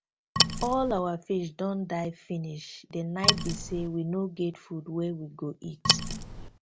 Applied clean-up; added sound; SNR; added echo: none; Wood; -4 dB; none.